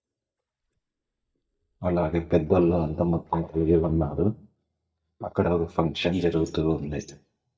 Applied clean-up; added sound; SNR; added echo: neural mask model DeepFilterNet 3.